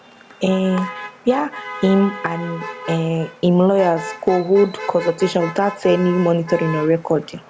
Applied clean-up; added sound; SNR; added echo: none; Motor vehicle (road); 13 dB; none.